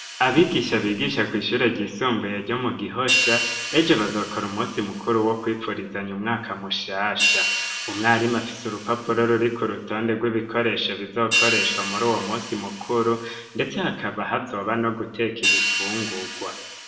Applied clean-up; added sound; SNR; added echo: none; Hi-hat; 5 dB; reverberation time 0.8 s.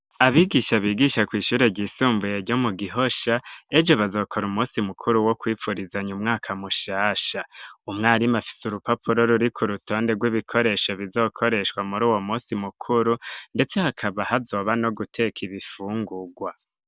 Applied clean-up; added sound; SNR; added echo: none; none; none; none.